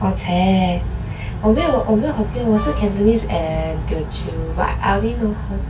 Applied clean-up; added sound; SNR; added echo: none; Wind instrument, woodwind instrument; 14 dB; reverberation time 0.2 s.